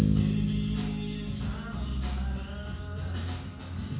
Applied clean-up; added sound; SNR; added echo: none; Bass guitar; -2 dB; reverberation time 0.6 s.